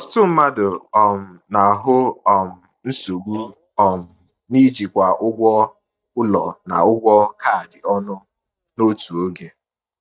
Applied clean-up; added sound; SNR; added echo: neural mask model DeepFilterNet 3.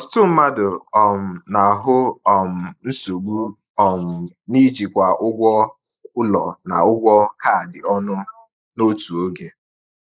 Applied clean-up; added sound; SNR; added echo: neural mask model Resemble Enhance denoiser.